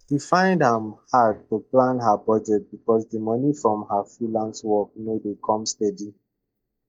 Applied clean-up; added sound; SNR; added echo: neural mask model DeepFilterNet 3.